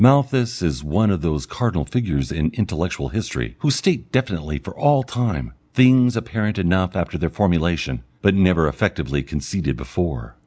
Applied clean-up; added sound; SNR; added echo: none; none; none; none.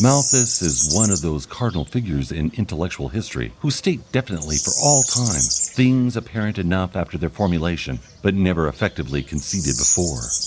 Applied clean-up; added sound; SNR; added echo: none; Bird vocalization, bird call, bird song; 3 dB; none.